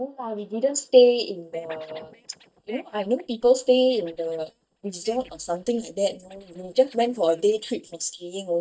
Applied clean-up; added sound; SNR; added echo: neural mask model DeepFilterNet 3.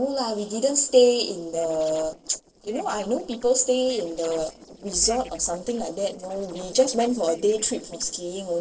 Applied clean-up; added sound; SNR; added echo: neural separator model SepFormer DNS4.